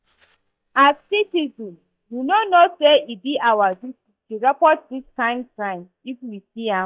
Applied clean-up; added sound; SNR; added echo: neural mask model DeepFilterNet 3.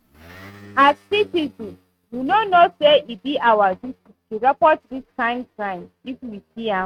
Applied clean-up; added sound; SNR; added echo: neural mask model RNNoise.